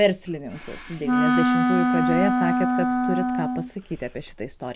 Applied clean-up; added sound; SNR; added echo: none; Wind instrument, woodwind instrument; -5 dB; none.